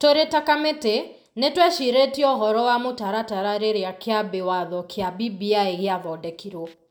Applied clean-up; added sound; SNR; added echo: none; none; none; none.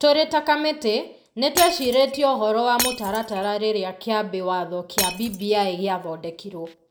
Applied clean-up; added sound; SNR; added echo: none; Shatter; 7 dB; none.